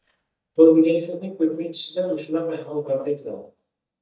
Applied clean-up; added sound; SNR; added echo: neural mask model DeepFilterNet 3.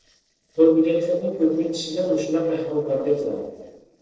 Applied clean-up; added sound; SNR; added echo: neural separator model SepFormer DNS4.